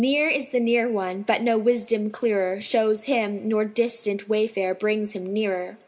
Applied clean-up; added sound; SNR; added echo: none; none; none; none.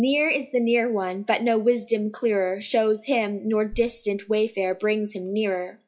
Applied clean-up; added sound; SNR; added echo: classical method log-MMSE.